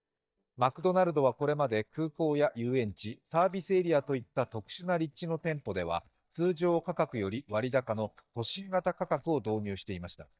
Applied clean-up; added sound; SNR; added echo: neural mask model DeepFilterNet 3.